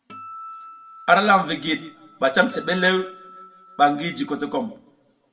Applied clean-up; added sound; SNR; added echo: none; Acoustic guitar; 19 dB; reverberation time 0.7 s.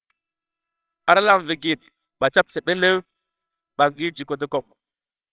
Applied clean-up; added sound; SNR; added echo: neural separator model SepFormer WHAMR!.